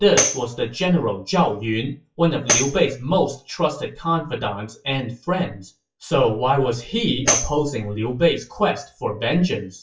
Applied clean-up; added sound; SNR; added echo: classical method WPE with log-MMSE.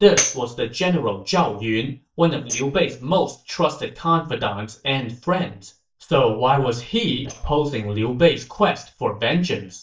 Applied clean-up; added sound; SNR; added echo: neural mask model DeepFilterNet 3.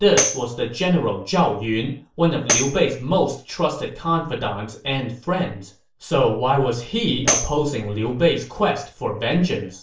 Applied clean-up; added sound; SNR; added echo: none; Tambourine; 5 dB; reverberation time 0.4 s.